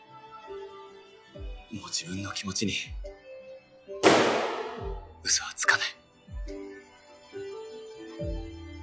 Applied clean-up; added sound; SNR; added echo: classical method log-MMSE.